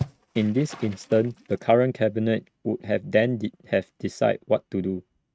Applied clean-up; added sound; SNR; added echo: neural mask model RNNoise.